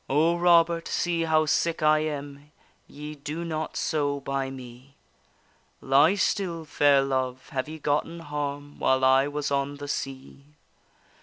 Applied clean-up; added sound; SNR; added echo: none; none; none; none.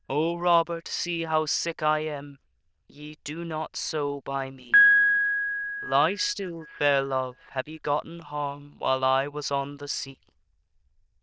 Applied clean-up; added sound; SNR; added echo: neural diffusion model UNIVERSE++.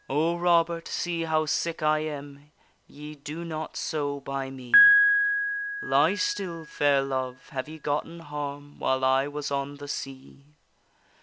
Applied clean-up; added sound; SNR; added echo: none; Piano; 2 dB; none.